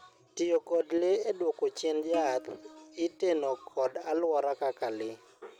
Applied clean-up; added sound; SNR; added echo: none; Plucked string instrument; 18 dB; none.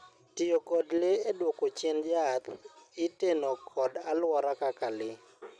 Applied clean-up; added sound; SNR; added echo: none; none; none; none.